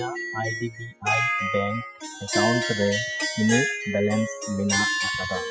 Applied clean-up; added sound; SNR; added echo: classical method spectral subtraction.